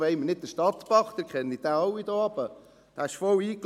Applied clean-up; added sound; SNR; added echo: none; none; none; none.